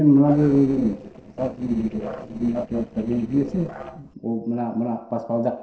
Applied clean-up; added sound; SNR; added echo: neural separator model SepFormer DNS4.